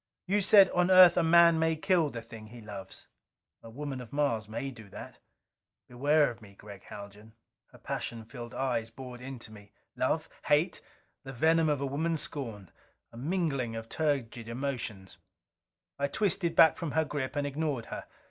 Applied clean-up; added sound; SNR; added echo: none; none; none; none.